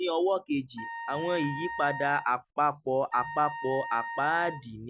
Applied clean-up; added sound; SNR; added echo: none; Wind instrument, woodwind instrument; 10 dB; none.